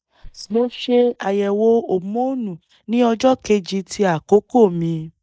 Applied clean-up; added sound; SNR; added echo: neural mask model DeepFilterNet 3.